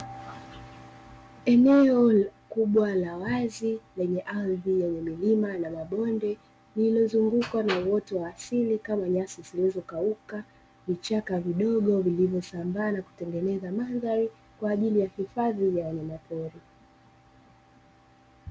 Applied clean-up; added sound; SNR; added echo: none; none; none; none.